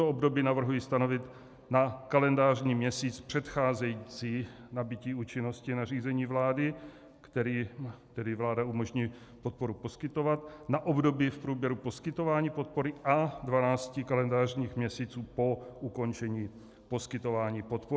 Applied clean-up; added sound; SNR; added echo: none; none; none; none.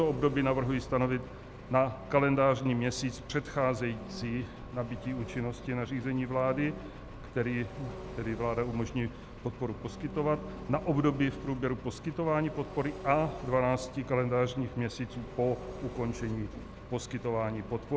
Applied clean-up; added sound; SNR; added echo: none; Engine; 12 dB; none.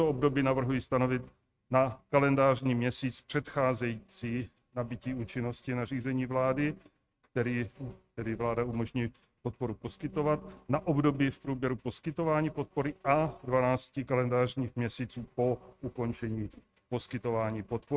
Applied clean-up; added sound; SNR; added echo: neural mask model RNNoise.